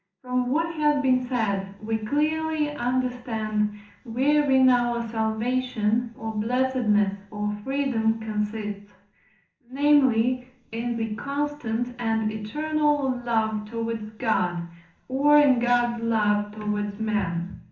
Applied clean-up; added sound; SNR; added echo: none; none; none; reverberation time 0.7 s.